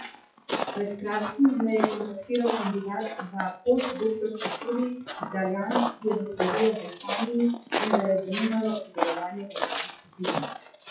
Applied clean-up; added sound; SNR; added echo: classical method WPE with log-MMSE.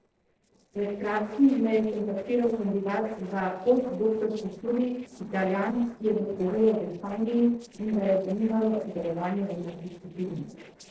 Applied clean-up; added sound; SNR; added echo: neural separator model SepFormer DNS4.